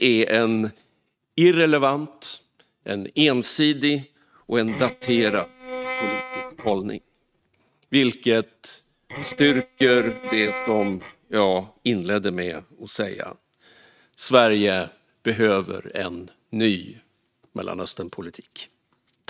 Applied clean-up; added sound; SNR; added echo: neural mask model RNNoise.